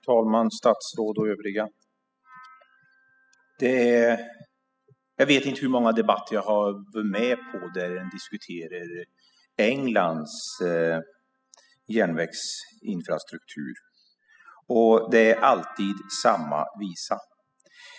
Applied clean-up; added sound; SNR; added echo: classical method spectral subtraction.